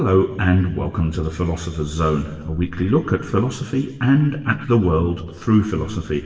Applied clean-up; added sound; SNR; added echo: none; none; none; reverberation time 1.2 s.